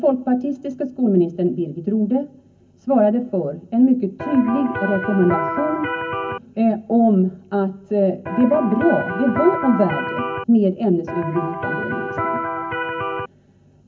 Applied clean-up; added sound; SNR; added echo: none; Electric guitar; 5 dB; reverberation time 0.3 s.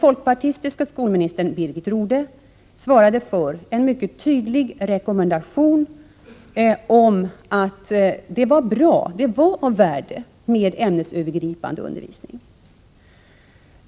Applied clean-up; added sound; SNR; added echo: none; none; none; none.